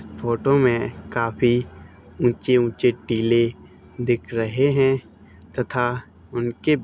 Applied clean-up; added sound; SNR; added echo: none; none; none; none.